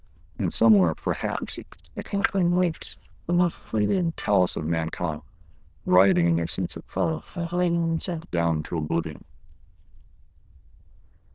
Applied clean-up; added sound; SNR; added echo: neural diffusion model UNIVERSE++.